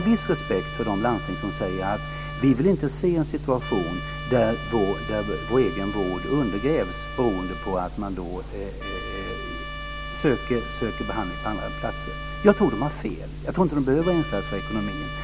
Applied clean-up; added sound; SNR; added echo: none; Trumpet; 12 dB; none.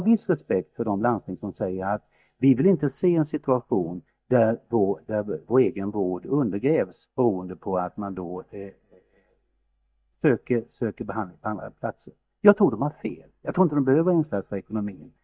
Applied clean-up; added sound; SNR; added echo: neural mask model DeepFilterNet 3.